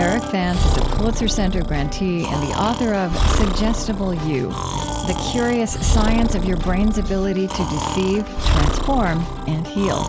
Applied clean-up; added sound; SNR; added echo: none; Breathing; 0 dB; none.